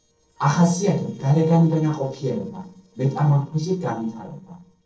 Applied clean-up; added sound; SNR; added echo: neural separator model SepFormer DNS4.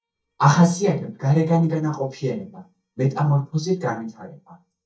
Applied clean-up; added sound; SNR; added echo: neural mask model DeepFilterNet 3.